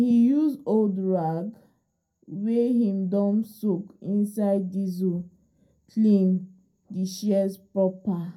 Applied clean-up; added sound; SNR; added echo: none; none; none; reverberation time 0.2 s.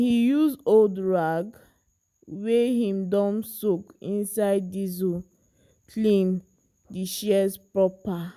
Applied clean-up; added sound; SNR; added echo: none; none; none; none.